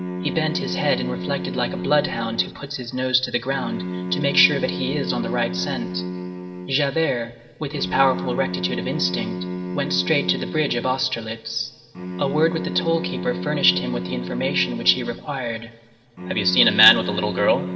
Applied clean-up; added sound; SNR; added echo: none; Bowed string instrument; 6 dB; reverberation time 2.9 s.